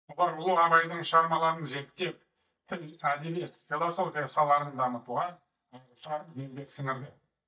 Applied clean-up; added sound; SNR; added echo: neural mask model DeepFilterNet 3.